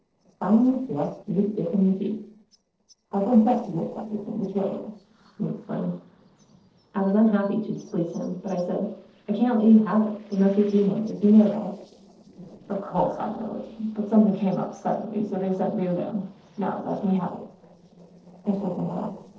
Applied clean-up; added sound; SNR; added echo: neural separator model SepFormer DNS4.